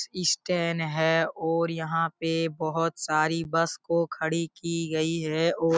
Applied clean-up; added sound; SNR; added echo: none; none; none; none.